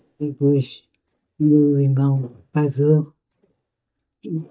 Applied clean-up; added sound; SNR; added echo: neural mask model DeepFilterNet 3.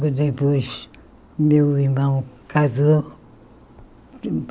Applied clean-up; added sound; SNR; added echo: none; none; none; none.